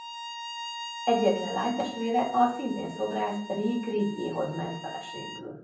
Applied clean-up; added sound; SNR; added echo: none; Bowed string instrument; 11 dB; reverberation time 0.6 s.